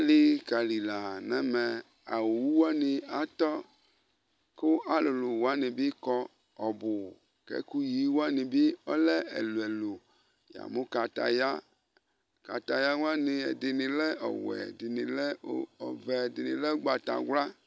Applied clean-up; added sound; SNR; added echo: none; none; none; none.